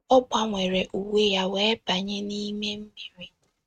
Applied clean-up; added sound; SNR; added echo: neural mask model RNNoise.